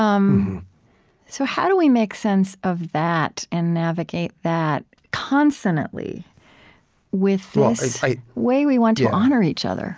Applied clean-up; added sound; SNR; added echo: none; none; none; none.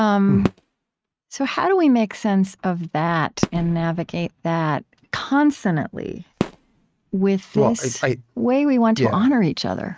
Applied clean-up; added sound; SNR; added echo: neural mask model RNNoise.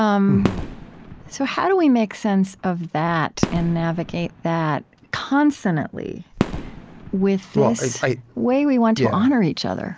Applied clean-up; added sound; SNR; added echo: none; Fireworks; 11 dB; none.